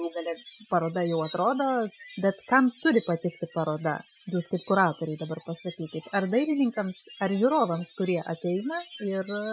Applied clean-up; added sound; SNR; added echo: classical method Wiener filter.